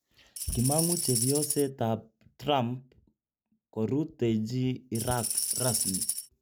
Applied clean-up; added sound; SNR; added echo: none; Tambourine; 0 dB; none.